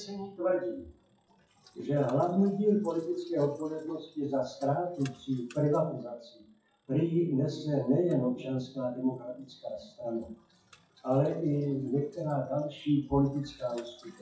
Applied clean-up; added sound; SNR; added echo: classical method WPE with log-MMSE.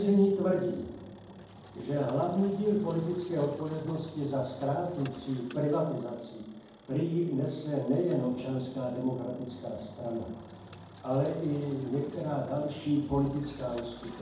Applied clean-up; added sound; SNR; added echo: none; Engine; 18 dB; reverberation time 1.2 s.